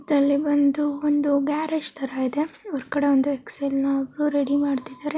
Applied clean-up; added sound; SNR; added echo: none; none; none; none.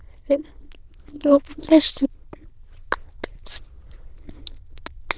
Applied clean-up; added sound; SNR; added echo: neural diffusion model UNIVERSE++.